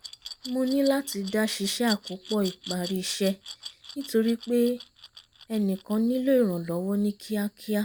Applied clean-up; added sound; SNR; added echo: none; Glass; 16 dB; none.